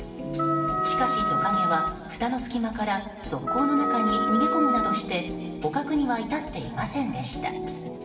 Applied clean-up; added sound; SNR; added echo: none; Wind instrument, woodwind instrument; -1 dB; reverberation time 2.2 s.